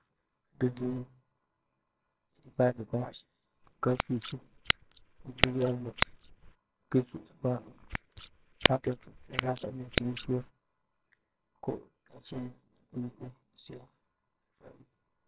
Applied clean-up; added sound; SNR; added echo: neural separator model SepFormer WHAMR!.